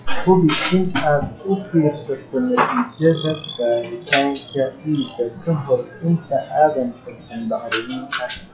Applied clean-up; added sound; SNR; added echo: classical method WPE with log-MMSE.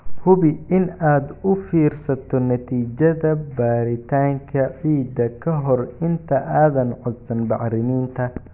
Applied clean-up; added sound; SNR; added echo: none; none; none; none.